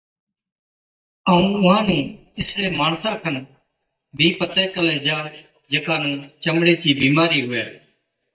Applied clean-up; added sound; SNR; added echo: neural mask model DeepFilterNet 3.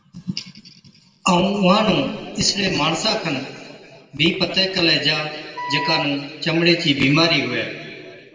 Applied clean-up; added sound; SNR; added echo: none; Wind instrument, woodwind instrument; 7 dB; reverberation time 2.1 s.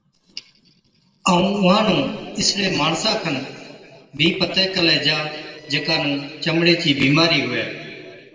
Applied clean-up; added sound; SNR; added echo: neural separator model SepFormer DNS4.